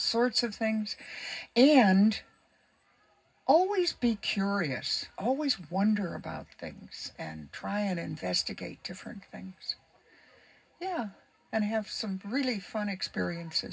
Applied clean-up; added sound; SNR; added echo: none; none; none; reverberation time 0.4 s.